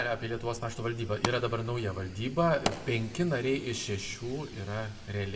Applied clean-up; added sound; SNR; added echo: none; Fire; 10 dB; reverberation time 0.9 s.